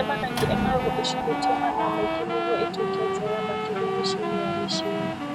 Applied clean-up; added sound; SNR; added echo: none; Wind instrument, woodwind instrument + Mechanisms; -4 dB; none.